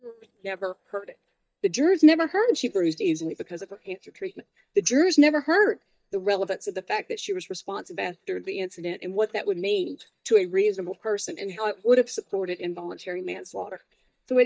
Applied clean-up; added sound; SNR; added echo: neural mask model DeepFilterNet 3.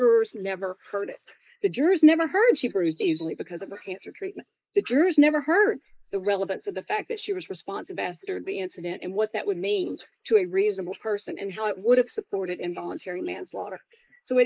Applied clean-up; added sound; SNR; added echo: neural mask model Resemble Enhance denoiser.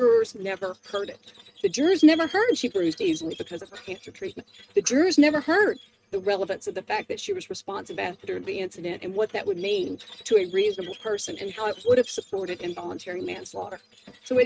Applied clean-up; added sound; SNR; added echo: neural mask model RNNoise.